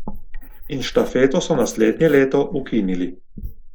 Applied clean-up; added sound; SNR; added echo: neural mask model Resemble Enhance denoiser.